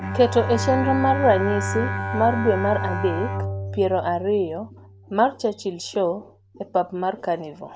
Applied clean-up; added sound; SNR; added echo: none; Bowed string instrument; 6 dB; none.